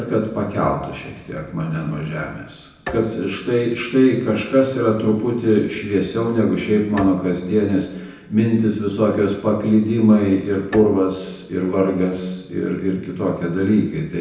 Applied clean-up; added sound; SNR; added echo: none; Bowed string instrument; 19 dB; reverberation time 0.9 s.